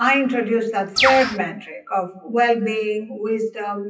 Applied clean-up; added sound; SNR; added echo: classical method WPE with log-MMSE.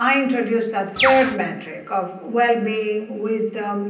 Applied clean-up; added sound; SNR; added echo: none; Bird; 0 dB; reverberation time 0.6 s.